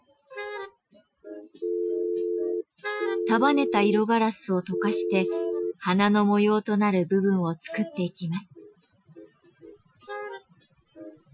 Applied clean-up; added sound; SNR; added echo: classical method Wiener filter.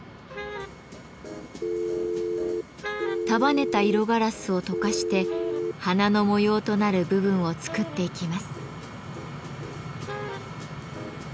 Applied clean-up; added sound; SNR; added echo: none; Telephone; 0 dB; none.